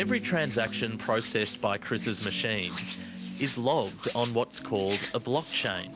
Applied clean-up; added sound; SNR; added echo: none; Hands; 9 dB; none.